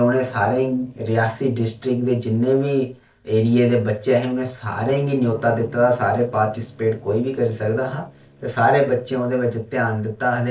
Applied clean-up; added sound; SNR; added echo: neural separator model SepFormer DNS4.